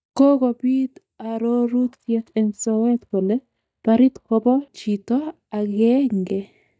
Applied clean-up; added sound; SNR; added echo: neural mask model DeepFilterNet 3.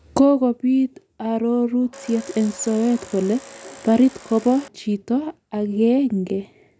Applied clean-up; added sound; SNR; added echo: none; Domestic sounds, home sounds; 19 dB; none.